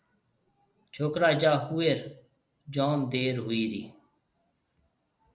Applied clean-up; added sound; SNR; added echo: none; none; none; none.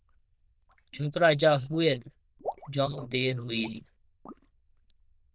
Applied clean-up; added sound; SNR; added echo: neural diffusion model UNIVERSE++.